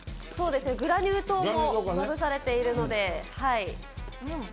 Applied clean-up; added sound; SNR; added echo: none; none; none; none.